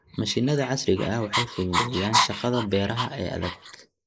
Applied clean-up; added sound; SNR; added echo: neural mask model Resemble Enhance denoiser.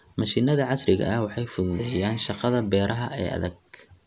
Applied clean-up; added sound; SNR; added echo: none; none; none; none.